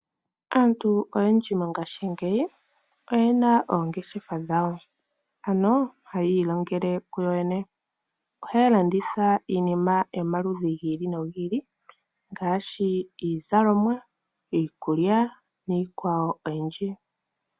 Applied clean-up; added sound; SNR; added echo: none; none; none; none.